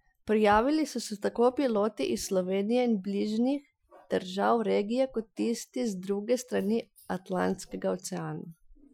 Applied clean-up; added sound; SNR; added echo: classical method Wiener filter.